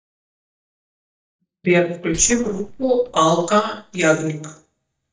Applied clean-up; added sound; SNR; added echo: neural mask model DeepFilterNet 3.